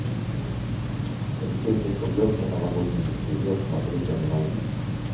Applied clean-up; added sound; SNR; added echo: none; Tick-tock; -1 dB; reverberation time 0.6 s.